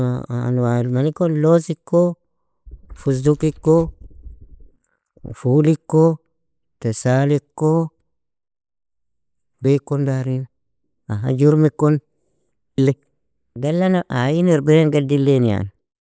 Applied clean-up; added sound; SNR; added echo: neural mask model Resemble Enhance denoiser.